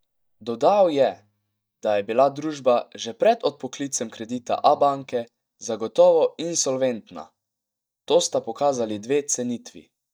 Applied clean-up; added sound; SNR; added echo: neural mask model DeepFilterNet 3.